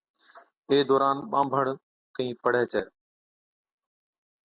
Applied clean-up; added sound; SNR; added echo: none; none; none; none.